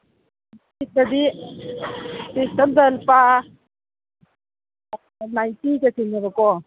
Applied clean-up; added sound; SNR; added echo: none; none; none; none.